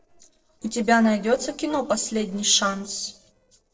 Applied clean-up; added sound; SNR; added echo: neural separator model SepFormer DNS4.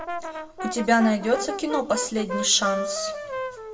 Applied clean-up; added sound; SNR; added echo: none; Brass instrument; 6 dB; reverberation time 0.6 s.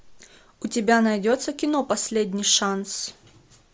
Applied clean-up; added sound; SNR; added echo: none; none; none; none.